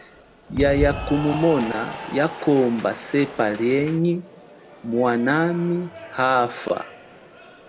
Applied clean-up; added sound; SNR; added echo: none; Applause / Cheering; 12 dB; none.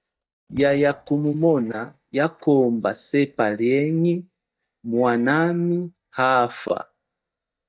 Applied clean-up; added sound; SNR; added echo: neural mask model DeepFilterNet 3.